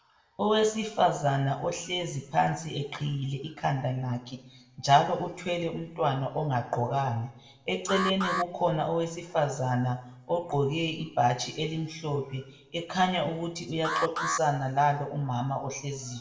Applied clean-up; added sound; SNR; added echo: none; Alarm; 6 dB; reverberation time 0.7 s.